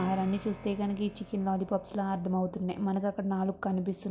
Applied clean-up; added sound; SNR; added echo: none; Keyboard (musical); 18 dB; none.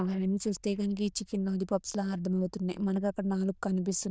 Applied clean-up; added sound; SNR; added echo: neural diffusion model UNIVERSE++.